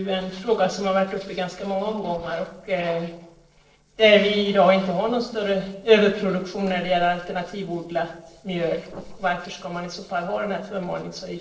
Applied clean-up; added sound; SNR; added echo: neural separator model SepFormer DNS4.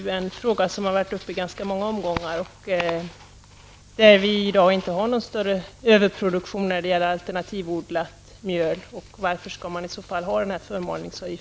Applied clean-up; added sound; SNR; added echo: none; none; none; none.